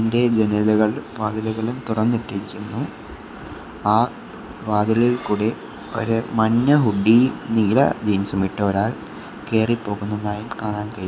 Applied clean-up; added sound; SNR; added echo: none; none; none; none.